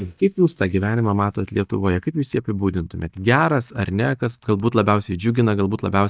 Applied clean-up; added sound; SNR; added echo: neural mask model DeepFilterNet 3.